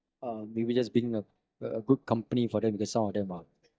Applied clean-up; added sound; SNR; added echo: neural mask model DeepFilterNet 3.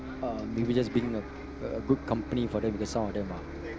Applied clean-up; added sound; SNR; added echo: none; Bus; 8 dB; none.